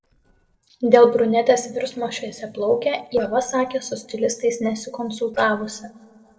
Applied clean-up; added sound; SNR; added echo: neural separator model SepFormer DNS4.